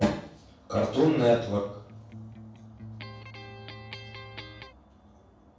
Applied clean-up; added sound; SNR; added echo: none; Electric guitar; 13 dB; reverberation time 0.6 s.